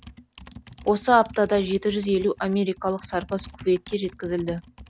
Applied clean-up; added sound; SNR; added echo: none; Computer keyboard; 20 dB; none.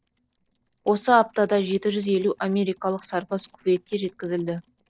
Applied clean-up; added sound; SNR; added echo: neural separator model SepFormer DNS4.